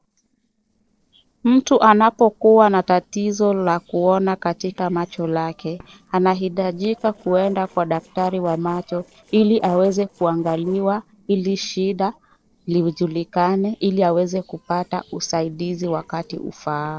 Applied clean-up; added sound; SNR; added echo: neural separator model SepFormer DNS4.